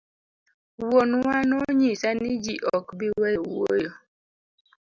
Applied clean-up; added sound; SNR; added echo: none; none; none; none.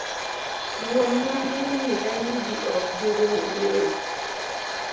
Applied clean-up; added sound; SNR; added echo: none; Domestic sounds, home sounds; 3 dB; reverberation time 0.7 s.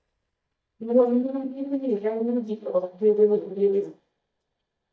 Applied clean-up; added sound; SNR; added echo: neural mask model DeepFilterNet 3.